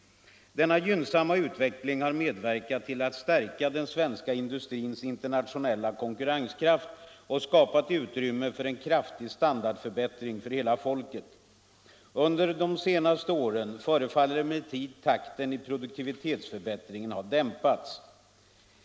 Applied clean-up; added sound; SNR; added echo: none; none; none; none.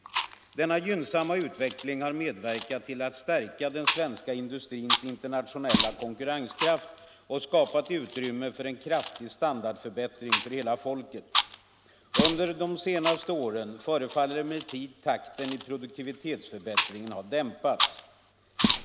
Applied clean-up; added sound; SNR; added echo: none; Chewing, mastication; 1 dB; none.